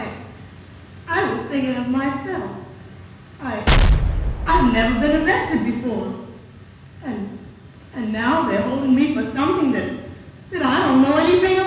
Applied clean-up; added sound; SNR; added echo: none; Explosion; -2 dB; reverberation time 1.1 s.